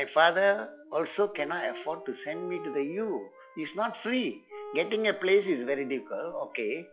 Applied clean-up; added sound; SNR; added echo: classical method log-MMSE.